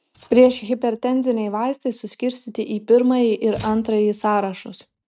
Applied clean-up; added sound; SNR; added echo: neural mask model RNNoise.